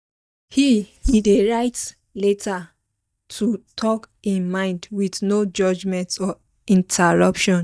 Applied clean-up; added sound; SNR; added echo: neural mask model DeepFilterNet 3.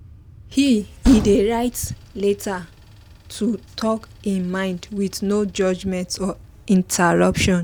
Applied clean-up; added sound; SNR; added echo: none; Train; 13 dB; none.